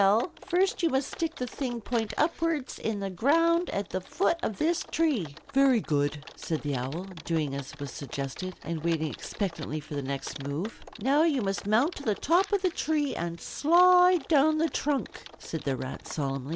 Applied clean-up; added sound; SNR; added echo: none; Typing; 19 dB; none.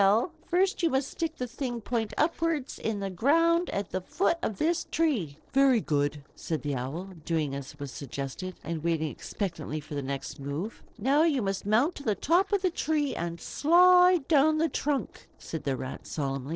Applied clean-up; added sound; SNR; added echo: neural separator model SepFormer DNS4.